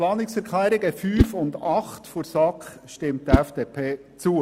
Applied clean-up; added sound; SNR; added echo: none; Whoosh, swoosh, swish; 4 dB; none.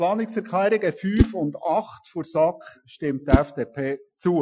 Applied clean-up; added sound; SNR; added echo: classical method Wiener filter.